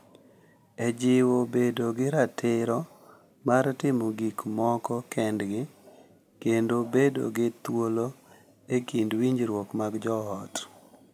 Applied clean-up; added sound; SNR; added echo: none; none; none; none.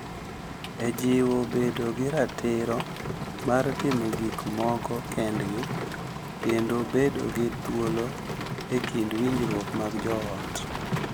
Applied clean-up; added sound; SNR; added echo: none; Rain; 5 dB; none.